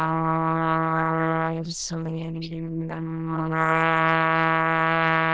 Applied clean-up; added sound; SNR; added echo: neural diffusion model UNIVERSE++.